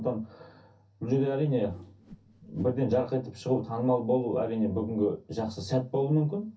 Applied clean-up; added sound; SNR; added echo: none; Whoosh, swoosh, swish; 19 dB; reverberation time 0.3 s.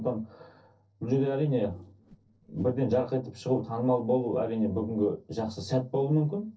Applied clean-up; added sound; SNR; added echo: neural separator model SepFormer DNS4.